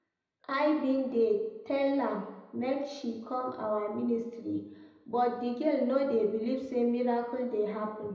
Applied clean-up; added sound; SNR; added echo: none; none; none; reverberation time 0.8 s.